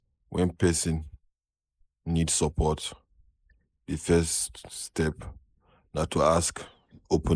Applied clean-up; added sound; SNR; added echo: neural mask model Resemble Enhance denoiser.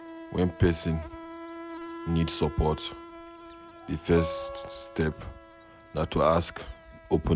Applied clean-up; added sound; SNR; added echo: none; Acoustic guitar + Insect; 13 dB; none.